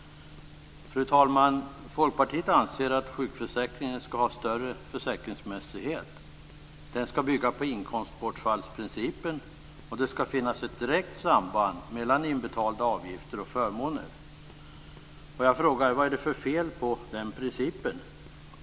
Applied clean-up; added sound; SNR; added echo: none; none; none; none.